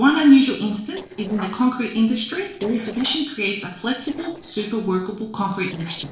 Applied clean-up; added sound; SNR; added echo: neural separator model SepFormer DNS4.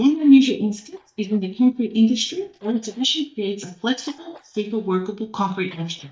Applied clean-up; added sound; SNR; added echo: neural mask model DeepFilterNet 3.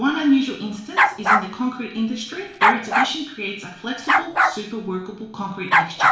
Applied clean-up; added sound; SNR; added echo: none; Bark; -3 dB; reverberation time 0.7 s.